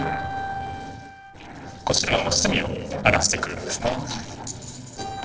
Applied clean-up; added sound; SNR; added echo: neural separator model SepFormer DNS4.